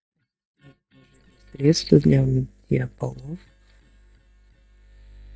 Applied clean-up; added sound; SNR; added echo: neural mask model DeepFilterNet 3.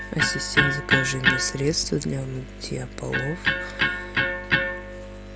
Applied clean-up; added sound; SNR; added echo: none; Electric guitar; -3 dB; none.